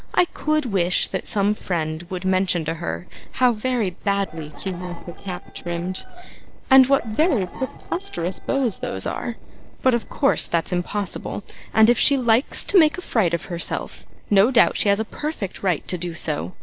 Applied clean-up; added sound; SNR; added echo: neural separator model SepFormer DNS4.